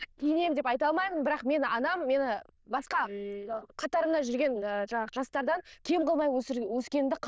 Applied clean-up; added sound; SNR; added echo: neural diffusion model UNIVERSE++.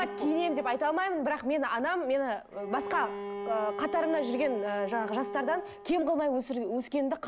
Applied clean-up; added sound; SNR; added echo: none; Bowed string instrument; 10 dB; none.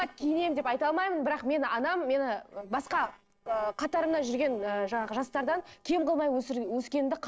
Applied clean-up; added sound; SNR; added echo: neural separator model SepFormer DNS4.